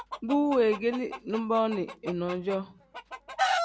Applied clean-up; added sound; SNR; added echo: none; Chicken, rooster; 6 dB; none.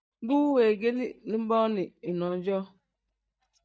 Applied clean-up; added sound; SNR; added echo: neural mask model DeepFilterNet 3.